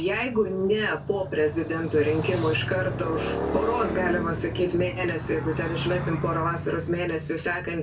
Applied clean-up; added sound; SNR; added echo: none; Motorcycle; 5 dB; reverberation time 0.2 s.